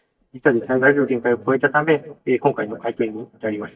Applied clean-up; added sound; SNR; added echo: neural mask model DeepFilterNet 3.